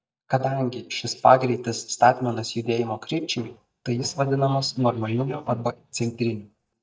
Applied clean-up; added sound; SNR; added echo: neural mask model DeepFilterNet 3.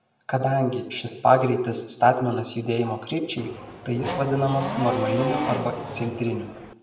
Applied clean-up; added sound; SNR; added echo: none; Race car, auto racing / Accelerating, revving, vroom; 6 dB; reverberation time 0.7 s.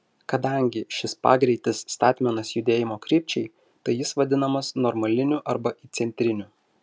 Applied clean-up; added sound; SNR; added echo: none; none; none; none.